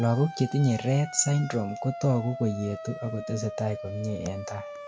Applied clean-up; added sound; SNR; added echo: none; Siren; 12 dB; none.